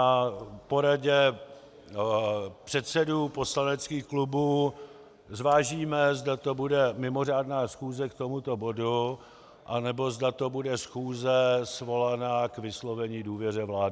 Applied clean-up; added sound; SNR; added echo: none; none; none; none.